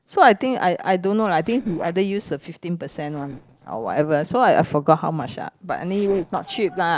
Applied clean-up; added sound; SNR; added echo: neural separator model SepFormer DNS4.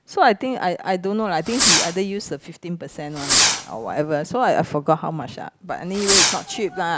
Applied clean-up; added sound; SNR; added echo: none; Fireworks; -1 dB; none.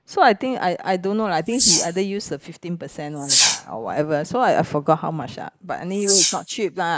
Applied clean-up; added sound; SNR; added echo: neural mask model Resemble Enhance denoiser.